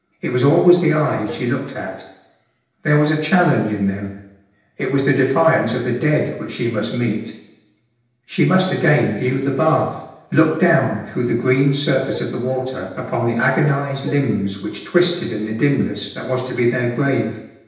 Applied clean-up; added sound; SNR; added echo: none; Dishes, pots, and pans; 18 dB; reverberation time 0.9 s.